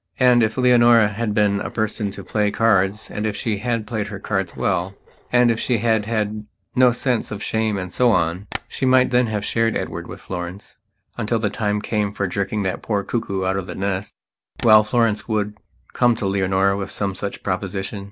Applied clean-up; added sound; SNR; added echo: neural separator model SepFormer DNS4.